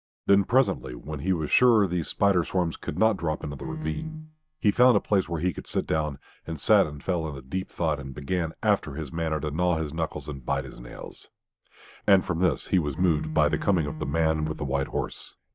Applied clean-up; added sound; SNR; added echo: neural mask model DeepFilterNet 3.